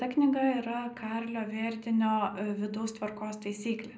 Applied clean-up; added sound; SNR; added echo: none; none; none; reverberation time 0.5 s.